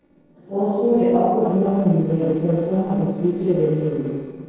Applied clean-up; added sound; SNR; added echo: neural separator model SepFormer DNS4.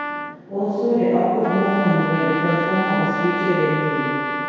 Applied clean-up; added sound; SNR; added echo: none; Trumpet; 5 dB; reverberation time 2.0 s.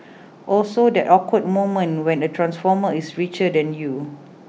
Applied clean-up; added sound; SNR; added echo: none; none; none; none.